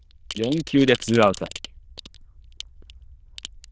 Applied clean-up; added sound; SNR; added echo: neural diffusion model UNIVERSE++.